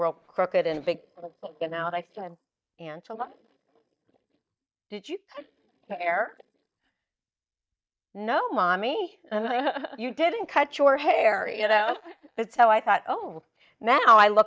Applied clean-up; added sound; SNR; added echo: neural mask model DeepFilterNet 3.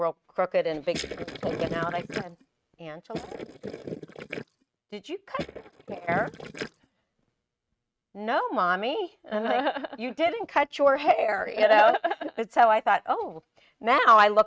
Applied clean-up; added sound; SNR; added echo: neural mask model RNNoise.